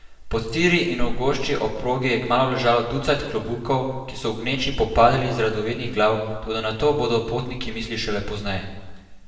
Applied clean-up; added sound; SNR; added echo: none; none; none; reverberation time 1.2 s.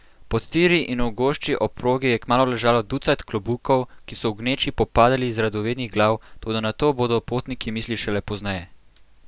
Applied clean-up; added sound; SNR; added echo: none; none; none; none.